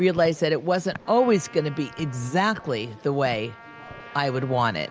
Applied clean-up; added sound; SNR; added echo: none; Trumpet + Walk, footsteps; 20 dB; none.